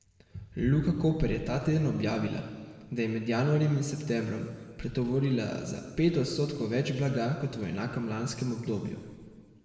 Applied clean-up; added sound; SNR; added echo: none; none; none; reverberation time 1.7 s.